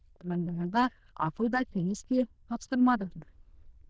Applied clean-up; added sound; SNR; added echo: neural diffusion model UNIVERSE++.